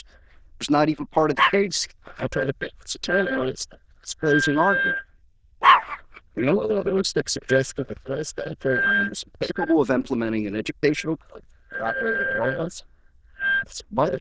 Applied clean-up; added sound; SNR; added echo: neural diffusion model UNIVERSE++.